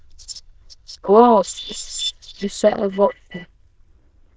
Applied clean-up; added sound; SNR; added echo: neural diffusion model UNIVERSE++.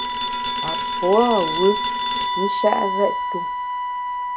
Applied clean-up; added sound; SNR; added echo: none; Telephone + Wind instrument, woodwind instrument; -1 dB; none.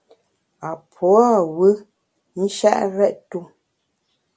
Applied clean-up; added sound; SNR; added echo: none; none; none; none.